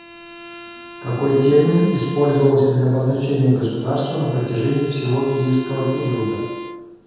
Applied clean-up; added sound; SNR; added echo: none; Bowed string instrument; 15 dB; reverberation time 1.2 s.